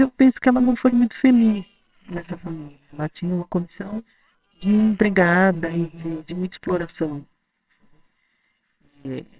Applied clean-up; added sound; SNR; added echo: neural separator model SepFormer WHAMR!.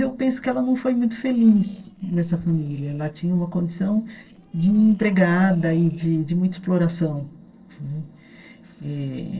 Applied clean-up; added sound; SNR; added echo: neural separator model SepFormer DNS4.